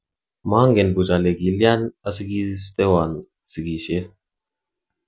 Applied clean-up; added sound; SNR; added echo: none; none; none; none.